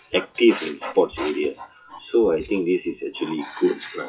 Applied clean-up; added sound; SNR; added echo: classical method WPE with log-MMSE.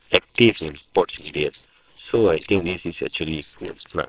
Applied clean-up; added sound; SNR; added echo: neural separator model SepFormer WHAMR!.